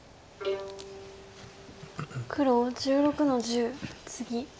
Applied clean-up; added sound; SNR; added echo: none; Bowed string instrument; 11 dB; none.